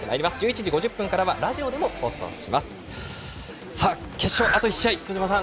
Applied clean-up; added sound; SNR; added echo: none; Breathing; -1 dB; none.